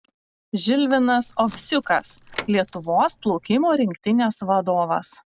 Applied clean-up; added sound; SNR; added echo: none; Door / Car; 19 dB; none.